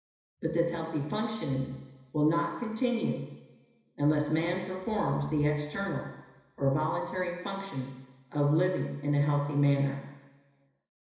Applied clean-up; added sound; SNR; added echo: none; none; none; reverberation time 1.0 s.